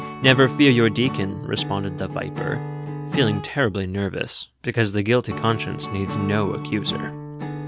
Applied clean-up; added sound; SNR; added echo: none; Acoustic guitar / Strum; 8 dB; none.